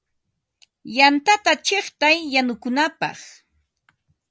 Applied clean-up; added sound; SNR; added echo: none; none; none; none.